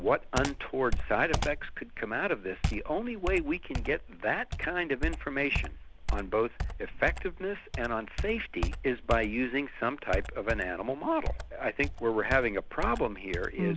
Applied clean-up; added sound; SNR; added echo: none; Computer keyboard; 4 dB; none.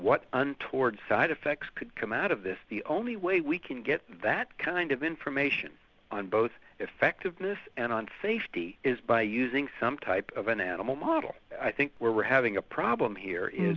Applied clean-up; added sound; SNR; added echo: none; none; none; none.